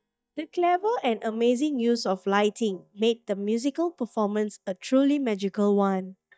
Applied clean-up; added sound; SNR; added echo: neural mask model DeepFilterNet 3.